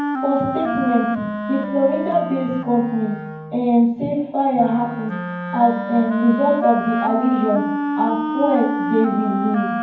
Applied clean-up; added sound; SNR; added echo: none; Wind instrument, woodwind instrument; 5 dB; reverberation time 0.9 s.